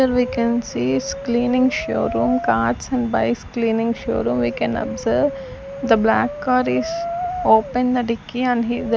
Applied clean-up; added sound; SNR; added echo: none; Brass instrument; 11 dB; none.